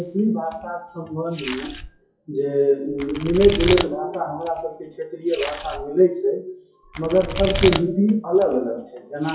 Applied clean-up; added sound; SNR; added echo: classical method WPE with log-MMSE.